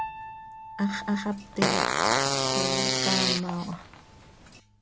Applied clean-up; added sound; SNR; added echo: none; Fart + Piano; -4 dB; none.